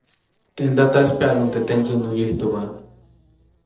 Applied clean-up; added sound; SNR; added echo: neural separator model SepFormer DNS4.